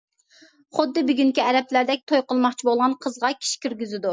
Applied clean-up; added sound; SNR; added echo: none; none; none; none.